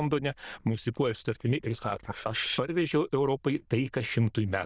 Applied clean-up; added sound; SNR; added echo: neural diffusion model UNIVERSE++.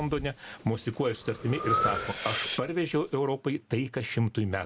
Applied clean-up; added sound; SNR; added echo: none; Breathing; 6 dB; none.